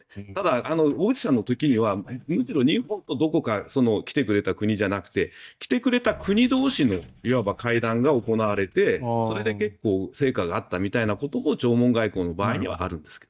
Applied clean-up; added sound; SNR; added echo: neural mask model DeepFilterNet 3.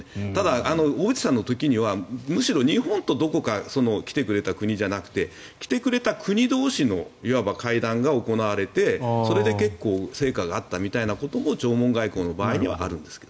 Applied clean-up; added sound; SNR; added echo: none; none; none; none.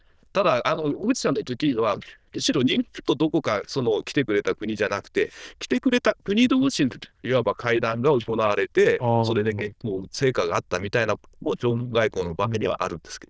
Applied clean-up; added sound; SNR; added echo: neural diffusion model UNIVERSE++.